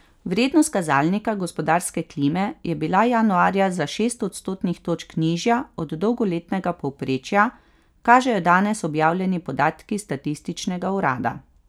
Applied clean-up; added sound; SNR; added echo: none; none; none; none.